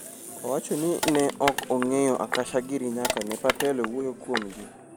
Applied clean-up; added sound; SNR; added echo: none; Crushing; 6 dB; none.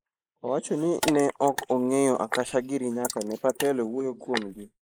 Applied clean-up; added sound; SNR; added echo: neural mask model Resemble Enhance denoiser.